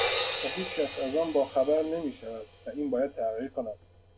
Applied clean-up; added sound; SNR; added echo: none; Crash cymbal; -1 dB; none.